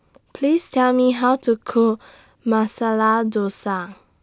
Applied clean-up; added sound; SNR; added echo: none; none; none; none.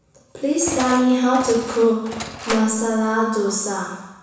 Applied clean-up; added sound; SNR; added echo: none; Engine; 12 dB; reverberation time 1.1 s.